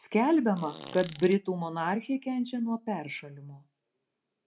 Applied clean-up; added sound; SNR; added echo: none; Fart; 17 dB; none.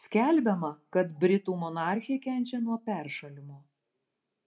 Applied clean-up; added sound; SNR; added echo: none; none; none; none.